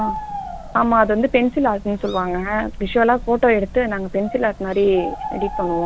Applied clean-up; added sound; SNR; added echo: none; Bird; 11 dB; none.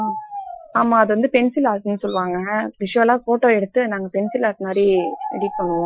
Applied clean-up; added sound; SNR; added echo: classical method Wiener filter.